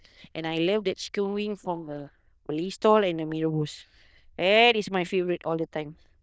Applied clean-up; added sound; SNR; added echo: neural diffusion model UNIVERSE++.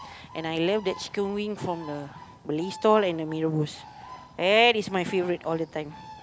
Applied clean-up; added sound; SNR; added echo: none; Bird; 19 dB; none.